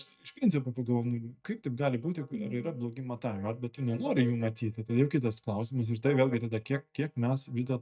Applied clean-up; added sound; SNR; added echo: neural mask model DeepFilterNet 3.